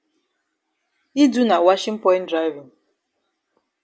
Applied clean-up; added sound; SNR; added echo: none; none; none; none.